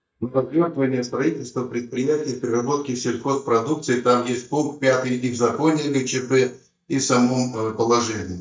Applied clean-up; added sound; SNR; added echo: neural mask model DeepFilterNet 3.